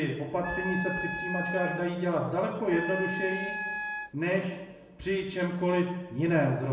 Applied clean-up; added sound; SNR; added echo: none; Wind instrument, woodwind instrument; 6 dB; reverberation time 0.8 s.